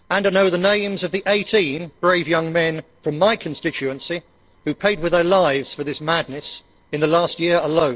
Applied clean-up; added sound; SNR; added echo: neural separator model SepFormer DNS4.